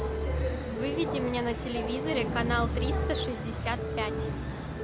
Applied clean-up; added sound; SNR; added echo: none; Telephone; 9 dB; none.